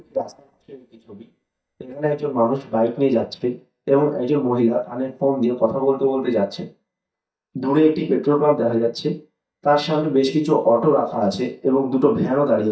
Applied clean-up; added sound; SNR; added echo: neural mask model DeepFilterNet 3.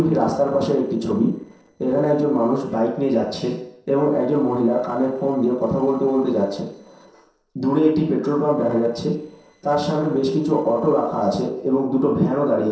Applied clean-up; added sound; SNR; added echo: neural separator model SepFormer DNS4.